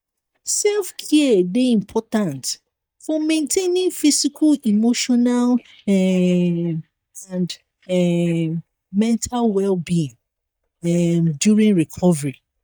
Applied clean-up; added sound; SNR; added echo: neural mask model DeepFilterNet 3.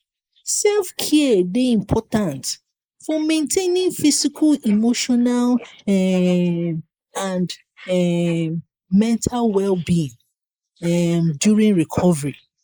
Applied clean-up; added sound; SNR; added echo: neural mask model Resemble Enhance denoiser.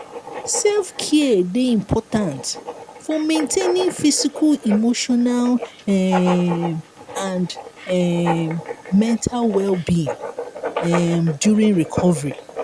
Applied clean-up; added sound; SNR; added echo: none; Writing; 11 dB; none.